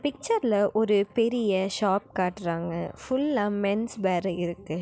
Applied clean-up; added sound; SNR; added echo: none; none; none; none.